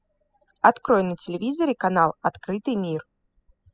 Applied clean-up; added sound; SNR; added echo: classical method spectral subtraction.